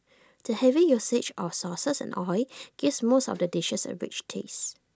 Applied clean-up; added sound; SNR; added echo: none; none; none; none.